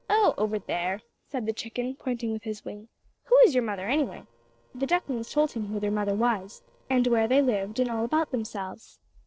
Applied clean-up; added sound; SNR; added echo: neural separator model SepFormer DNS4.